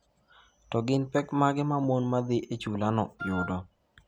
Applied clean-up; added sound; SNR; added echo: none; Wind instrument, woodwind instrument; 10 dB; none.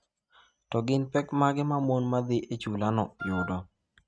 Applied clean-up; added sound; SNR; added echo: neural mask model RNNoise.